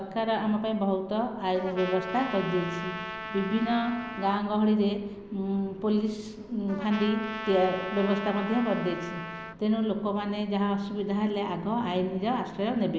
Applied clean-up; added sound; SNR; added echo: none; Trumpet; 10 dB; none.